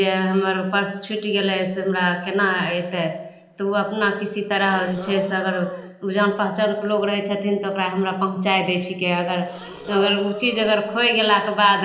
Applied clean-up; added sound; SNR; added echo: neural separator model SepFormer DNS4.